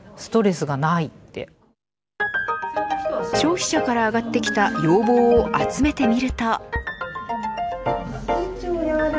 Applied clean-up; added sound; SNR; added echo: none; Bass drum; 12 dB; none.